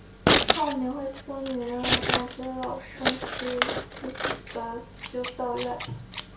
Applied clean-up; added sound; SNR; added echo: none; Scissors; -3 dB; reverberation time 0.6 s.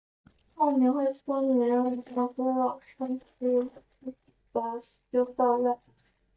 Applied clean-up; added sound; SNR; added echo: neural mask model DeepFilterNet 3.